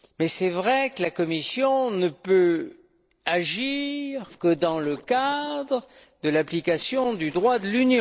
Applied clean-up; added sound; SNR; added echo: neural separator model SepFormer DNS4.